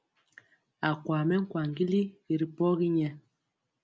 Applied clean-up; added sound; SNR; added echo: none; none; none; none.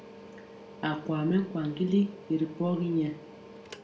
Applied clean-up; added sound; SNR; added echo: none; Mechanical fan; 17 dB; reverberation time 0.4 s.